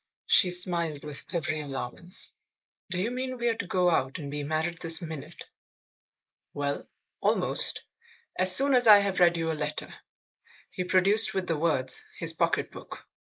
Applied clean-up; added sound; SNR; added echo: neural mask model Resemble Enhance denoiser.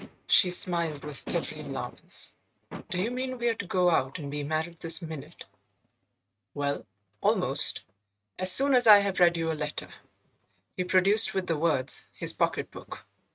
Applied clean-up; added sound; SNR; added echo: neural mask model RNNoise.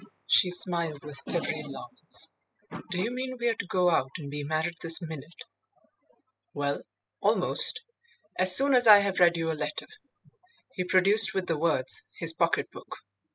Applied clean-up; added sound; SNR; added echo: classical method spectral subtraction.